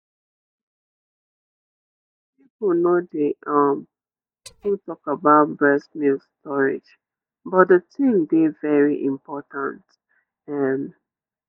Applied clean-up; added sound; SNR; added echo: neural mask model DeepFilterNet 3.